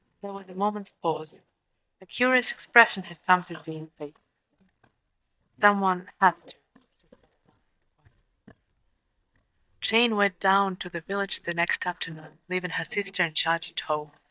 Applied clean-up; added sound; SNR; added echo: neural mask model DeepFilterNet 3.